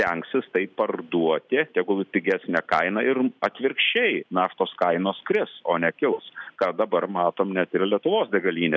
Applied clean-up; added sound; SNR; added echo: none; none; none; none.